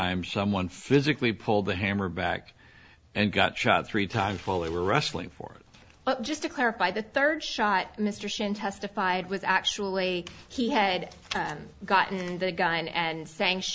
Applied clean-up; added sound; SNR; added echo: none; none; none; none.